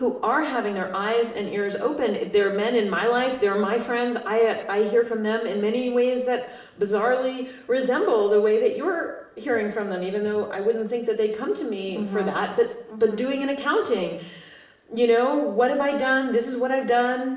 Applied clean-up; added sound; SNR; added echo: none; none; none; reverberation time 0.7 s.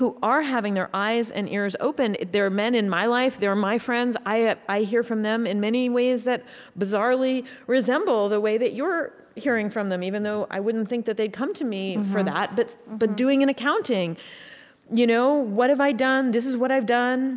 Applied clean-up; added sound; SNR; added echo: none; none; none; none.